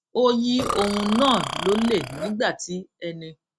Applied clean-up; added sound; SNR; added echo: none; Burping, eructation; 6 dB; none.